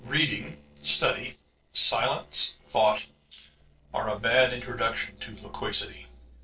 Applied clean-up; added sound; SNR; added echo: neural separator model SepFormer DNS4.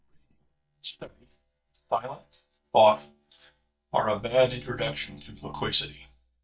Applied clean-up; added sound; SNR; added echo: neural mask model DeepFilterNet 3.